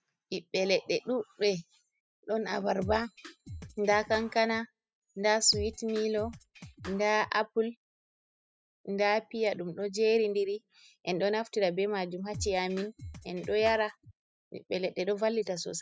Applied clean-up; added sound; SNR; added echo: classical method spectral subtraction.